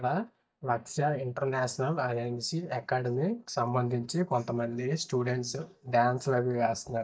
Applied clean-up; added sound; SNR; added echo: neural mask model DeepFilterNet 3.